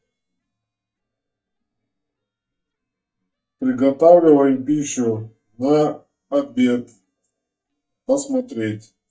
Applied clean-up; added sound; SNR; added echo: neural mask model DeepFilterNet 3.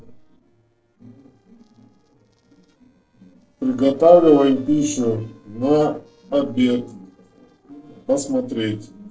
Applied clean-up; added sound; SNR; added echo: neural separator model SepFormer DNS4.